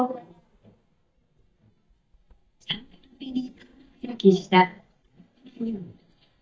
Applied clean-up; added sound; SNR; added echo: neural mask model DeepFilterNet 3.